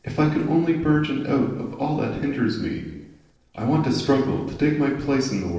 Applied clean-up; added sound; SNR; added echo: neural separator model SepFormer DNS4.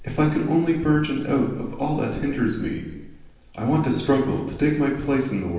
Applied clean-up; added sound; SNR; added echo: none; Chewing, mastication / Livestock, farm animals, working animals; 19 dB; reverberation time 0.9 s.